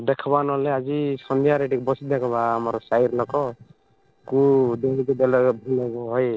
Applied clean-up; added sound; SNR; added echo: neural separator model SepFormer DNS4.